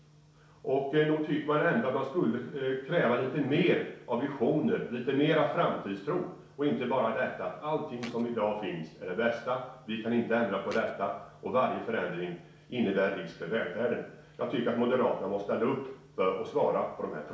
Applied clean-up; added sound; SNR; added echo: none; Thump, thud; 16 dB; reverberation time 0.6 s.